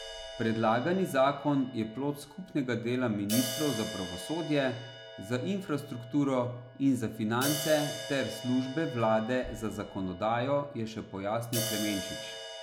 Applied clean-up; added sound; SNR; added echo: none; Crash cymbal; 10 dB; none.